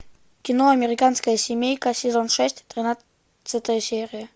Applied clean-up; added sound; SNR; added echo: none; none; none; none.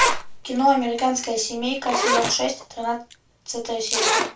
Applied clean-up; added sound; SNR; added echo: none; Zipper (clothing); 2 dB; reverberation time 0.3 s.